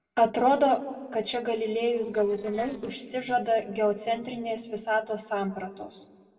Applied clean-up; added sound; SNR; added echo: neural separator model SepFormer DNS4.